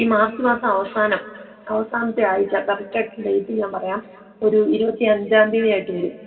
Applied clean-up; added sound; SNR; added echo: none; none; none; reverberation time 2.6 s.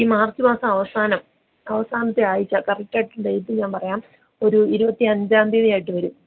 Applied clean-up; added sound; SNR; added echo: none; none; none; none.